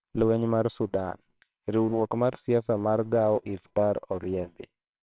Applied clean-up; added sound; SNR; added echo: neural separator model SepFormer WHAMR!.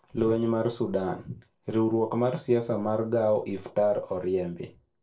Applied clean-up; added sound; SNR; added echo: neural separator model SepFormer DNS4.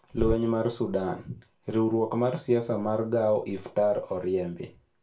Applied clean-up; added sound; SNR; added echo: none; Bird; 11 dB; reverberation time 0.3 s.